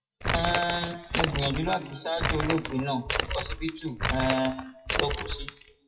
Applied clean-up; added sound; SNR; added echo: classical method WPE with log-MMSE.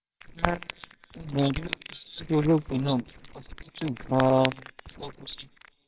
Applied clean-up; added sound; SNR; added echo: neural separator model SepFormer WHAMR!.